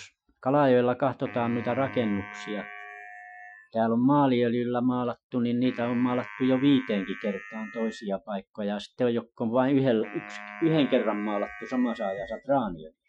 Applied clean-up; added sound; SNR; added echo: classical method Wiener filter.